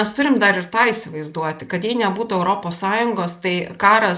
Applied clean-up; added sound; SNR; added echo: neural mask model Resemble Enhance denoiser.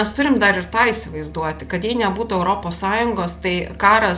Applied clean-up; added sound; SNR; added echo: none; Musical instrument; 19 dB; none.